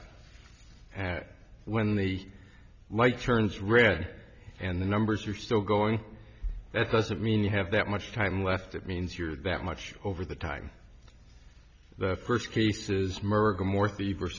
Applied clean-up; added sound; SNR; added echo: none; none; none; none.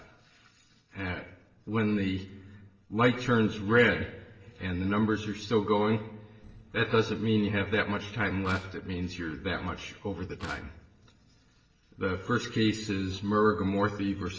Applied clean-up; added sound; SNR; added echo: neural separator model SepFormer DNS4.